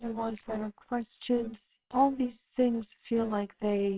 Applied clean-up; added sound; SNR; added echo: neural separator model SepFormer WHAMR!.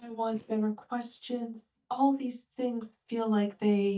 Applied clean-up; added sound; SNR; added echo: neural mask model DeepFilterNet 3.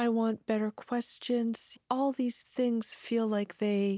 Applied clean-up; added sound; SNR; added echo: none; none; none; none.